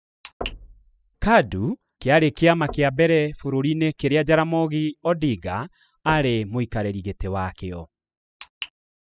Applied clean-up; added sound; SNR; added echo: classical method spectral subtraction.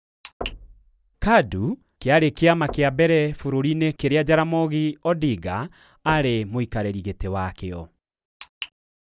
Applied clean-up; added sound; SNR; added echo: none; Knock / Wood; 19 dB; none.